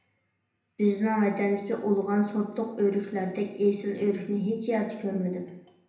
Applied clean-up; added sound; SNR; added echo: none; none; none; reverberation time 0.7 s.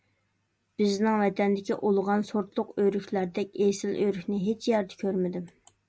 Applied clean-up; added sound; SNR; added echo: none; none; none; none.